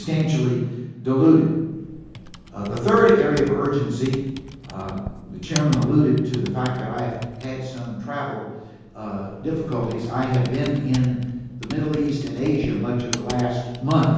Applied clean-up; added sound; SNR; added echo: none; Computer keyboard; 17 dB; reverberation time 1.3 s.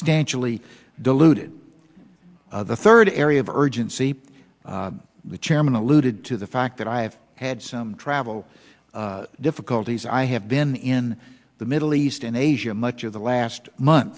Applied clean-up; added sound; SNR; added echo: none; none; none; none.